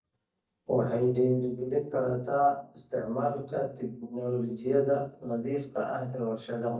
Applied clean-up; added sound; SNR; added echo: neural mask model DeepFilterNet 3.